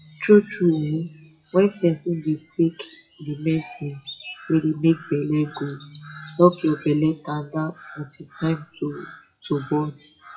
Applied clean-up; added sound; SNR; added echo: classical method WPE with log-MMSE.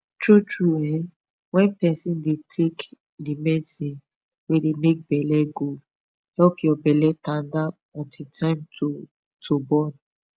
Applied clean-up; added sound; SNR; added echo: none; none; none; none.